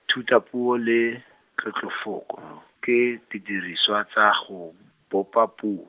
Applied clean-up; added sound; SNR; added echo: none; none; none; none.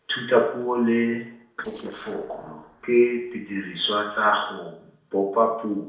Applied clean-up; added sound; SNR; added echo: neural separator model SepFormer DNS4.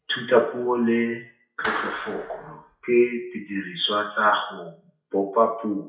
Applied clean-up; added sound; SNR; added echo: classical method WPE with log-MMSE.